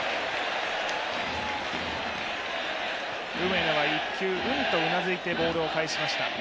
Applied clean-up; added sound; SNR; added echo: none; none; none; none.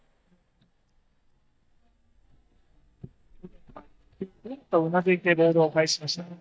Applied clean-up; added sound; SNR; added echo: neural mask model DeepFilterNet 3.